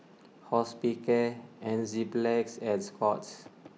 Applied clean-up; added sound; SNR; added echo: none; none; none; none.